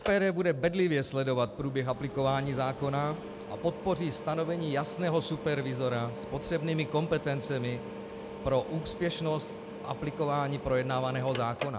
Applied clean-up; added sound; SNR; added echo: none; Mechanical fan; 11 dB; none.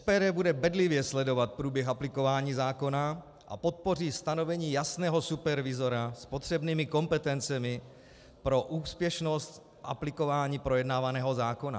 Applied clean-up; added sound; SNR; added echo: none; none; none; none.